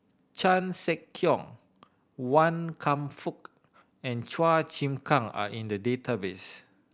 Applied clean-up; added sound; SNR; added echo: none; none; none; none.